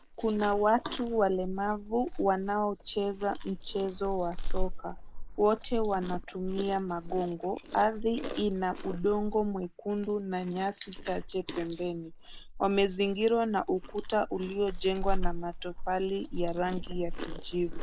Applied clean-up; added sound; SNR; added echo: neural mask model Resemble Enhance denoiser.